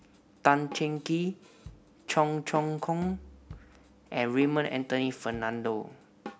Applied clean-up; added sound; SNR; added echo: none; Drum kit; 19 dB; none.